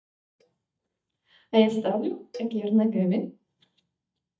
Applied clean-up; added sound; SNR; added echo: neural mask model DeepFilterNet 3.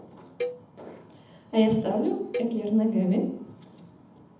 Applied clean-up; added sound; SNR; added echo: none; Cowbell; 11 dB; reverberation time 0.8 s.